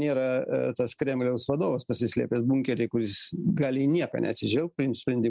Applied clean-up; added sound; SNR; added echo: none; none; none; none.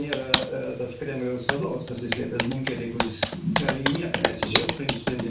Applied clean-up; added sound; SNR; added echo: none; Computer keyboard; 0 dB; reverberation time 0.4 s.